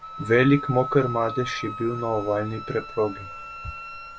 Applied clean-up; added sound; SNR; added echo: none; Wind instrument, woodwind instrument; 10 dB; none.